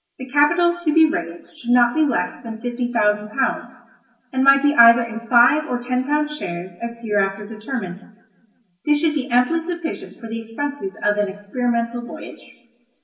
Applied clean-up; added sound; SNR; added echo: none; none; none; reverberation time 1.0 s.